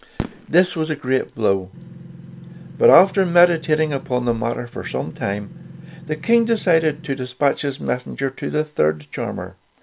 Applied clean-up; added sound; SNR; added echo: none; Engine + Fireworks; 16 dB; none.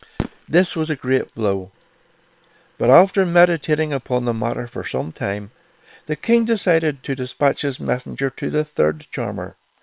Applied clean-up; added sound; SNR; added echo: neural separator model SepFormer WHAM!.